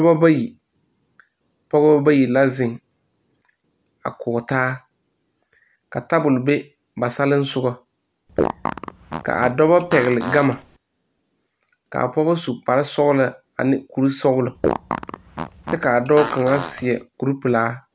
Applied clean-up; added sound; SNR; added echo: none; Fart; 7 dB; none.